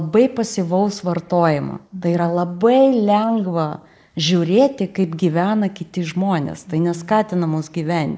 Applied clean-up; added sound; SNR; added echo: neural mask model Resemble Enhance denoiser.